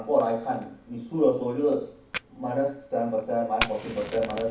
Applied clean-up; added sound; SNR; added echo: none; Fire; 10 dB; reverberation time 0.6 s.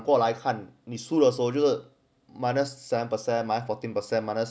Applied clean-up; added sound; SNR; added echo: none; none; none; none.